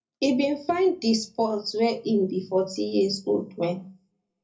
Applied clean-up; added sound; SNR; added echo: none; none; none; reverberation time 0.4 s.